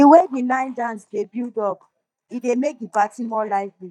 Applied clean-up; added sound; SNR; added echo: neural mask model DeepFilterNet 3.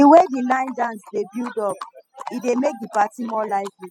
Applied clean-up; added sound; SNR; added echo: classical method spectral subtraction.